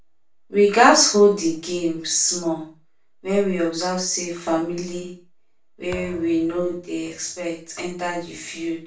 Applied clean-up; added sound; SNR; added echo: none; Thump, thud; 19 dB; reverberation time 0.3 s.